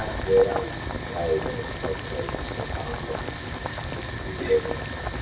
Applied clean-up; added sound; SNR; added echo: none; Boiling; 2 dB; reverberation time 0.6 s.